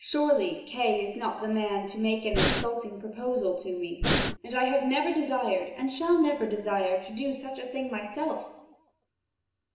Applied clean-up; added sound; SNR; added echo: none; Breathing; -3 dB; reverberation time 1.0 s.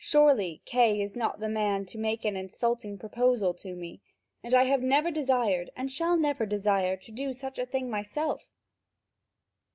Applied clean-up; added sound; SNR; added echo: none; none; none; none.